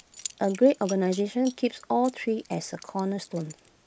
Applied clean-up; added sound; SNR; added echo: none; Coin (dropping) / Zipper (clothing); 19 dB; none.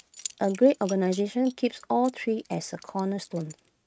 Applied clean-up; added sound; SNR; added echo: neural mask model RNNoise.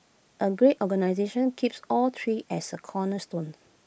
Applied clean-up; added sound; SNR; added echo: none; none; none; none.